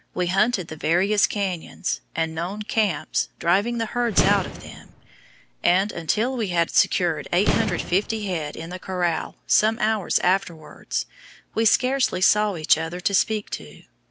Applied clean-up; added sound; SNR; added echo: none; Boom; 5 dB; none.